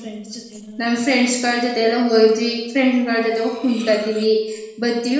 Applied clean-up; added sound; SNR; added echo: neural separator model SepFormer DNS4.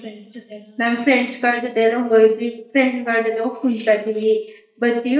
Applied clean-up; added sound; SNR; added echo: neural mask model DeepFilterNet 3.